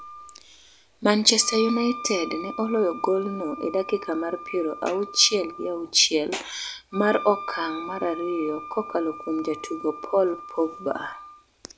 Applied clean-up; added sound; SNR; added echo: none; Wind instrument, woodwind instrument; 13 dB; none.